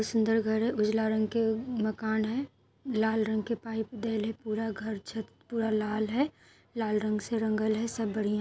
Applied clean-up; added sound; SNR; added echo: none; none; none; none.